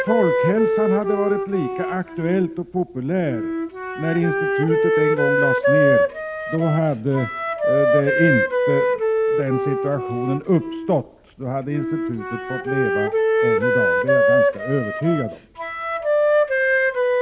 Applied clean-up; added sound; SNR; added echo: none; Wind instrument, woodwind instrument; -3 dB; none.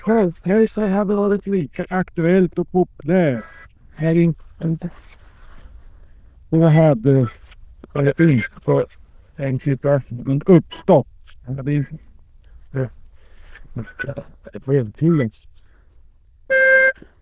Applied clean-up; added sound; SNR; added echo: neural diffusion model UNIVERSE++.